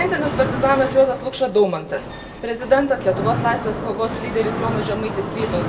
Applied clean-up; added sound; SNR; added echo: none; Mechanisms; 6 dB; reverberation time 0.2 s.